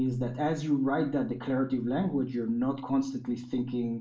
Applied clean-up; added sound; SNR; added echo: none; none; none; reverberation time 0.3 s.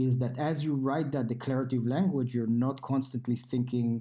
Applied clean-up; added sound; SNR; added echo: none; none; none; none.